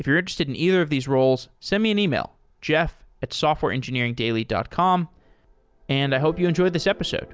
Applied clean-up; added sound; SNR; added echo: none; none; none; none.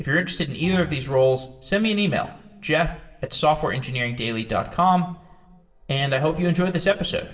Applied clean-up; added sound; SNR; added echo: none; Bowed string instrument; 19 dB; reverberation time 0.8 s.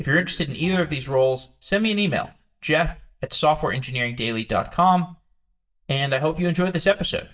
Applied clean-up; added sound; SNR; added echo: neural mask model DeepFilterNet 3.